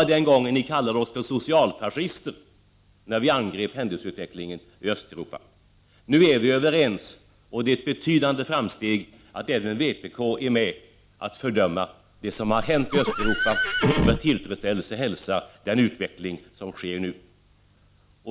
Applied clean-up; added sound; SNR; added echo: none; Livestock, farm animals, working animals; 1 dB; none.